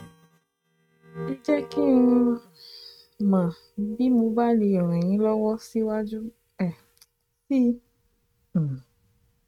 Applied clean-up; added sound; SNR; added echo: neural mask model RNNoise.